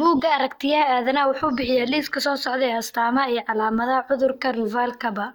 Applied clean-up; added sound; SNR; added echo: neural mask model DeepFilterNet 3.